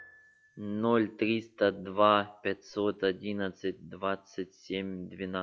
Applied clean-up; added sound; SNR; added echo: classical method log-MMSE.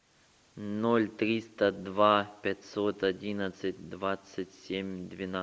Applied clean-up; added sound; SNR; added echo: none; none; none; none.